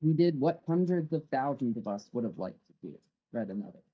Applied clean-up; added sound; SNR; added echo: neural mask model DeepFilterNet 3.